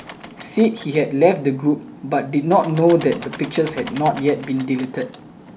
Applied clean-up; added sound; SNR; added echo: none; Engine / Mechanisms; 18 dB; none.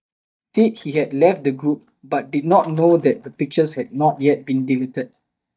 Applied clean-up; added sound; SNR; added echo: neural mask model DeepFilterNet 3.